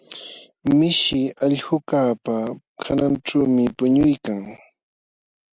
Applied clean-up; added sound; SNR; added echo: none; none; none; none.